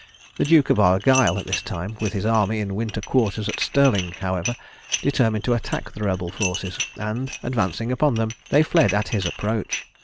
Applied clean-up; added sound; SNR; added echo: none; Dishes, pots, and pans; 12 dB; none.